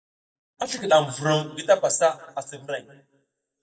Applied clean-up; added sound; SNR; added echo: neural mask model DeepFilterNet 3.